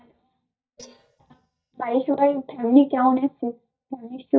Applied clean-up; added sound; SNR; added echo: neural mask model DeepFilterNet 3.